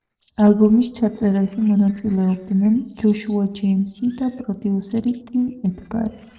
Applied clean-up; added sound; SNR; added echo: neural separator model SepFormer DNS4.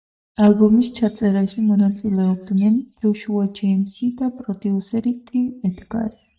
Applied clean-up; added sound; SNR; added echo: neural mask model DeepFilterNet 3.